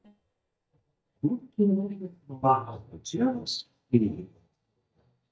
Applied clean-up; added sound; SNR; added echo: neural mask model DeepFilterNet 3.